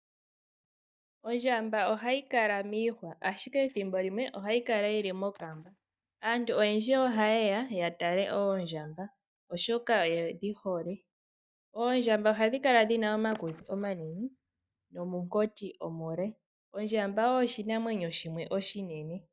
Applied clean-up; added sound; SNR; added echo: neural mask model DeepFilterNet 3.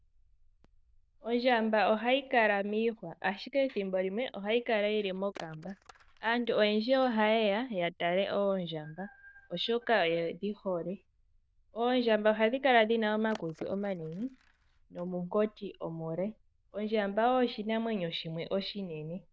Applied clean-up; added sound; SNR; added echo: neural diffusion model UNIVERSE++.